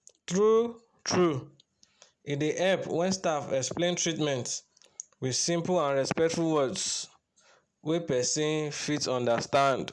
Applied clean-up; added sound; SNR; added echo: none; none; none; none.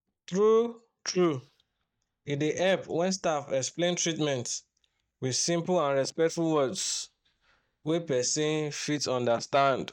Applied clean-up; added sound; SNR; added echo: neural mask model DeepFilterNet 3.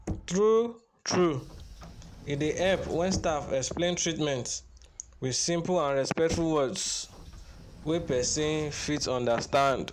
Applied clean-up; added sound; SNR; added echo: none; Knock + Sliding door / Train; 15 dB; none.